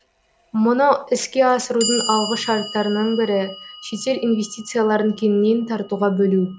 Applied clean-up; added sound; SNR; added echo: none; Clock; 13 dB; none.